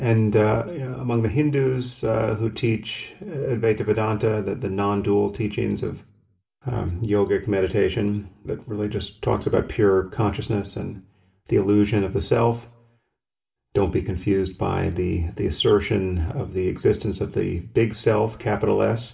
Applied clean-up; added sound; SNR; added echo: none; none; none; reverberation time 0.4 s.